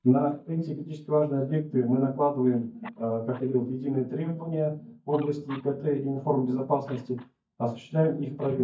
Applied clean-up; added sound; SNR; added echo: neural mask model DeepFilterNet 3.